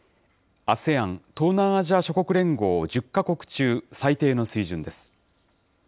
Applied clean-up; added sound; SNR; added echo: none; none; none; none.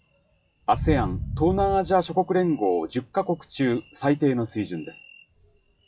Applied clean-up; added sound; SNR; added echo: classical method WPE with log-MMSE.